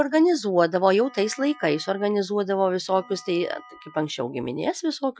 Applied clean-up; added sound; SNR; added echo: classical method Wiener filter.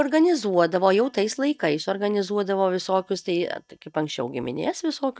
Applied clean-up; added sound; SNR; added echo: neural mask model DeepFilterNet 3.